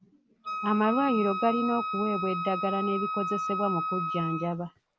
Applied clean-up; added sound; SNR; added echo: none; Wind instrument, woodwind instrument; 3 dB; none.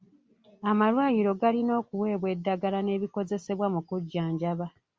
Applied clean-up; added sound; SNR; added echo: none; none; none; none.